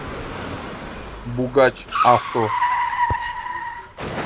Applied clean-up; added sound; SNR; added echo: none; Car; 1 dB; none.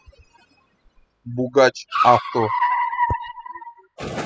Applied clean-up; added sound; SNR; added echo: classical method spectral subtraction.